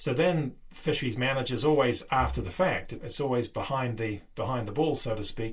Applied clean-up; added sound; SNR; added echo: none; Breathing; 14 dB; reverberation time 0.2 s.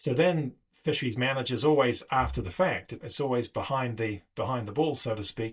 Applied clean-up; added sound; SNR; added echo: neural mask model DeepFilterNet 3.